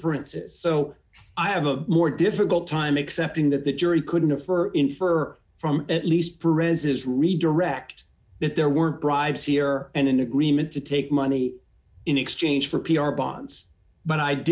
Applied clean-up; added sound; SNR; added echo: none; none; none; none.